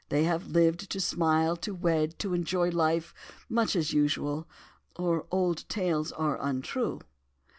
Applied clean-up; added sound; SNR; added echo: none; none; none; none.